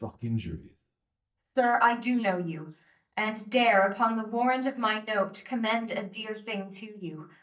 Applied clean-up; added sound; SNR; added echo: neural mask model DeepFilterNet 3.